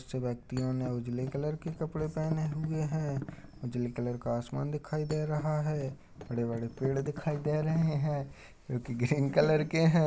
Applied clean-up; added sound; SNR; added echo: none; Thump, thud; 14 dB; none.